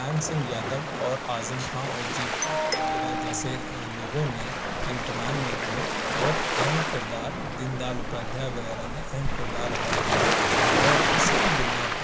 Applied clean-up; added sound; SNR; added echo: none; Waves, surf; -4 dB; none.